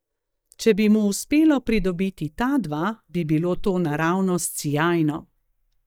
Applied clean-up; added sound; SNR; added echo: neural mask model DeepFilterNet 3.